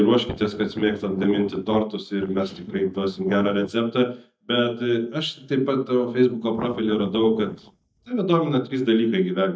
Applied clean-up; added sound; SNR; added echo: neural mask model DeepFilterNet 3.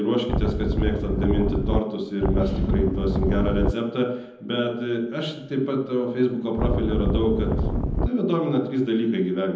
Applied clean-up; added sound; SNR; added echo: none; Wind; -1 dB; reverberation time 0.8 s.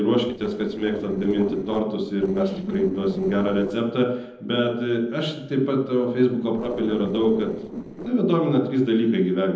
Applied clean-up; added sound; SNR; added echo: neural separator model SepFormer DNS4.